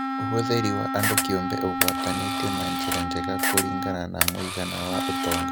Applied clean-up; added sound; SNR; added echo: none; Camera + Wind instrument, woodwind instrument; -3 dB; none.